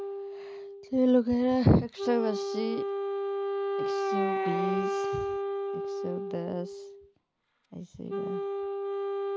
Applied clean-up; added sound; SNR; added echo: none; Wind instrument, woodwind instrument; 2 dB; none.